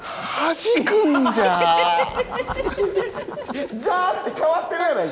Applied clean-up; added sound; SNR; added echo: none; none; none; none.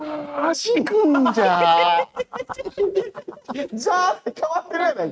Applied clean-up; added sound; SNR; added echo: neural mask model RNNoise.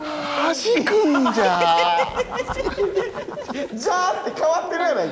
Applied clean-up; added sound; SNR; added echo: none; Dog; 17 dB; none.